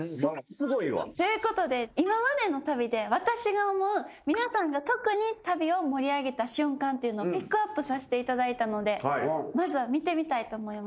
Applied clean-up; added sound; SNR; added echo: neural mask model Resemble Enhance denoiser.